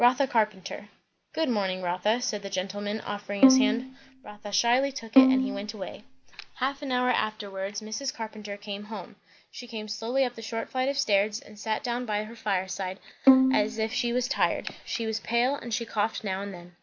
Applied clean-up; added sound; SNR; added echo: none; Bowed string instrument; -4 dB; none.